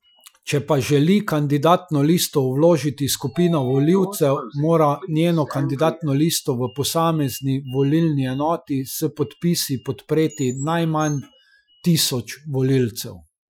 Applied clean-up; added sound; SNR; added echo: classical method Wiener filter.